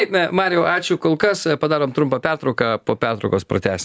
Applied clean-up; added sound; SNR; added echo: none; none; none; none.